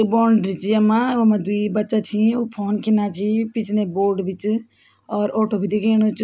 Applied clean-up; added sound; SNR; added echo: none; none; none; none.